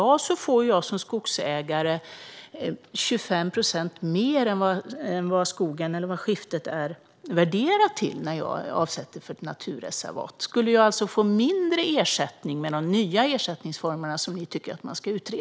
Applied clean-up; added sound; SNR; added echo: none; none; none; none.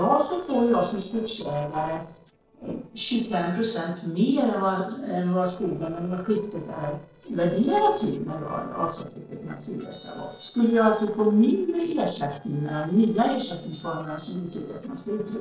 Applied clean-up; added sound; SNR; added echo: neural separator model SepFormer DNS4.